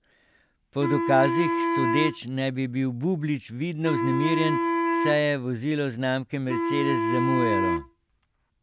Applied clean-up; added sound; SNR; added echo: none; Wind instrument, woodwind instrument; 1 dB; none.